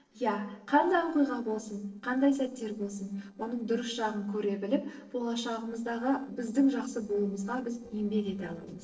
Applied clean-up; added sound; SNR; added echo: neural separator model SepFormer DNS4.